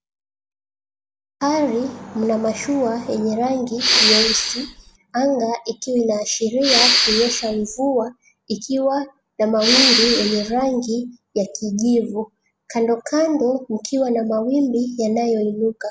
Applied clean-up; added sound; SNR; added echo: none; Respiratory sounds; -2 dB; none.